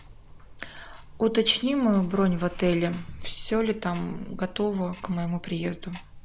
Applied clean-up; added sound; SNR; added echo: none; Tick-tock; 13 dB; none.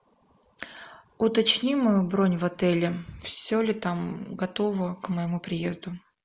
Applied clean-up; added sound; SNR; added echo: none; none; none; none.